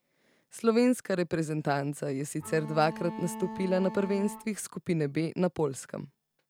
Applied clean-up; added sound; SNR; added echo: none; Bowed string instrument; 11 dB; none.